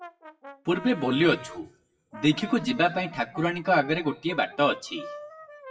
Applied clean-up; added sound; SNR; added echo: classical method WPE with log-MMSE.